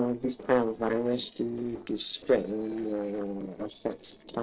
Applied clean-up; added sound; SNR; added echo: neural separator model SepFormer DNS4.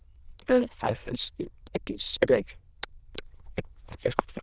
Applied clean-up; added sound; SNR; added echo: neural diffusion model UNIVERSE++.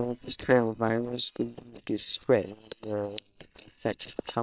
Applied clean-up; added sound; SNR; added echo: neural separator model SepFormer WHAM!.